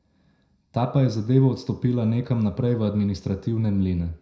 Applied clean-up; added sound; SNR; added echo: none; none; none; reverberation time 0.5 s.